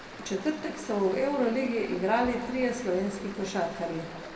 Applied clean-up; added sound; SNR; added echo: none; Stream; 14 dB; reverberation time 1.8 s.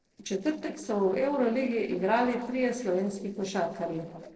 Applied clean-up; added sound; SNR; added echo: neural separator model SepFormer DNS4.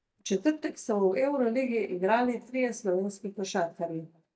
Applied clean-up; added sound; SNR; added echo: neural mask model DeepFilterNet 3.